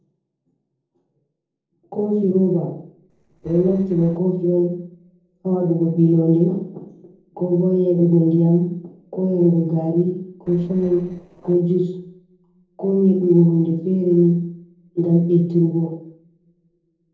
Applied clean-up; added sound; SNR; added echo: neural separator model SepFormer DNS4.